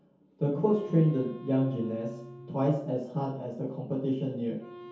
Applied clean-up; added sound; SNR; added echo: none; Wind instrument, woodwind instrument; 20 dB; reverberation time 0.6 s.